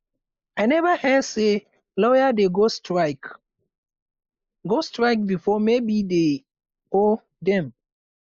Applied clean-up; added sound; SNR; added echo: neural mask model Resemble Enhance denoiser.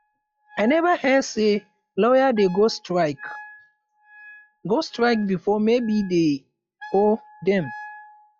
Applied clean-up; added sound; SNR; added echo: classical method log-MMSE.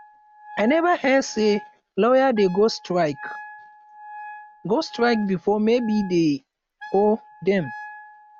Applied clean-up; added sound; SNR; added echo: none; Wind instrument, woodwind instrument; 18 dB; none.